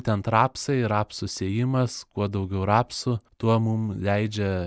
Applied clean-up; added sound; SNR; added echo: none; none; none; none.